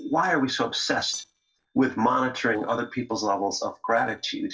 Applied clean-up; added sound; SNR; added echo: neural separator model SepFormer DNS4.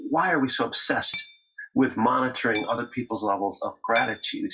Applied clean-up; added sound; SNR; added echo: classical method WPE with log-MMSE.